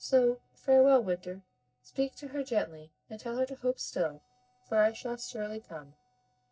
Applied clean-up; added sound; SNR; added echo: neural separator model SepFormer DNS4.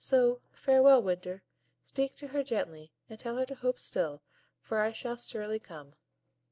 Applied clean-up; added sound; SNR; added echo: none; none; none; none.